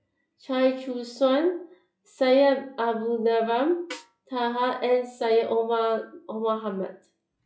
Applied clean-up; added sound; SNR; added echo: classical method log-MMSE.